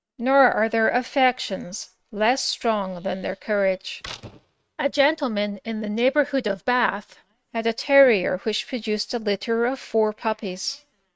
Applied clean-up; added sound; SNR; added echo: neural mask model RNNoise.